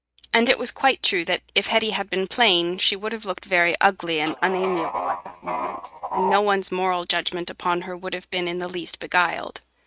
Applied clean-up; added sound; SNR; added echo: neural mask model RNNoise.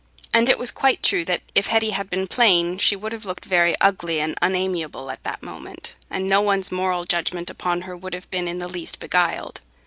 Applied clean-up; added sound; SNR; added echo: none; none; none; none.